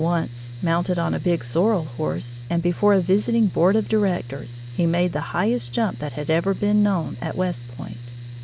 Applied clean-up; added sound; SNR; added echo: none; Mechanical fan; 13 dB; none.